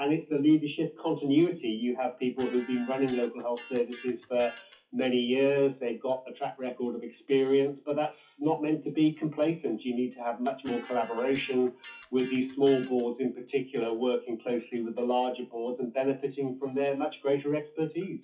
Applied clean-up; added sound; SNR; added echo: classical method WPE with log-MMSE.